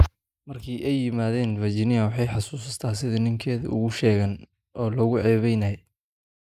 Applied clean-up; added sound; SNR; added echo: neural mask model Resemble Enhance denoiser.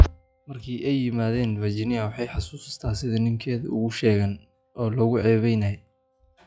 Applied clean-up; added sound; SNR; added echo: classical method log-MMSE.